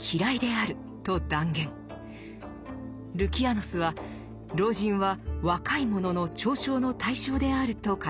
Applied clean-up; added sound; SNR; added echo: none; none; none; none.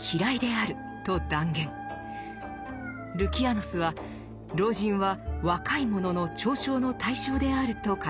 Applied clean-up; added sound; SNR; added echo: none; Dog; 14 dB; none.